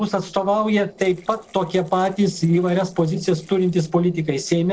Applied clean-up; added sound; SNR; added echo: neural separator model SepFormer DNS4.